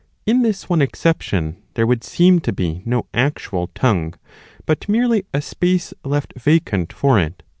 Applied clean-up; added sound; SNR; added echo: none; none; none; none.